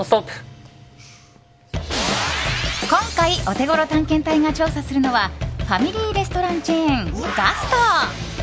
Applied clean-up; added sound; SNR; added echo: none; none; none; none.